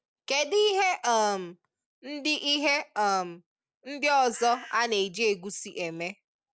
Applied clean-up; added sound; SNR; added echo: none; Bird; 16 dB; none.